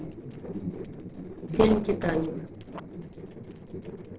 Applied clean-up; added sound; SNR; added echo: neural separator model SepFormer DNS4.